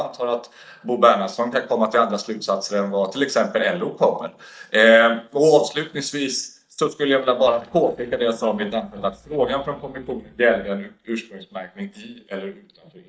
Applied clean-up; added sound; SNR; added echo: neural mask model DeepFilterNet 3.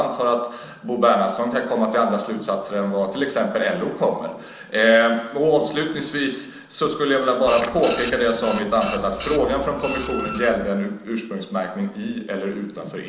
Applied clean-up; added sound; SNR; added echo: none; Printer; 6 dB; reverberation time 0.9 s.